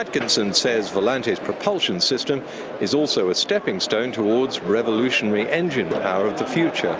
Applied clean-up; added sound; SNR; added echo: none; none; none; none.